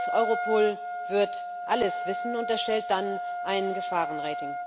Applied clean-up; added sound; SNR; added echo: none; Wind instrument, woodwind instrument; 4 dB; none.